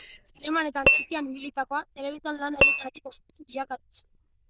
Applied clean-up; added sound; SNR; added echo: neural diffusion model UNIVERSE++.